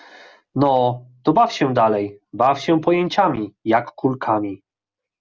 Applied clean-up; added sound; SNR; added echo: none; none; none; none.